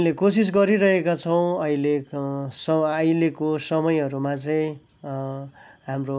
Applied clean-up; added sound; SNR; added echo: none; none; none; none.